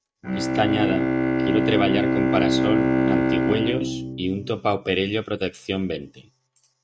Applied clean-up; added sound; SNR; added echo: neural mask model RNNoise.